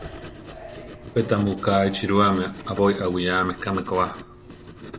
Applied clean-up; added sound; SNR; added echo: none; Writing; 14 dB; none.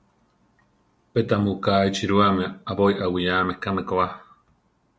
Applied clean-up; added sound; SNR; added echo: none; none; none; none.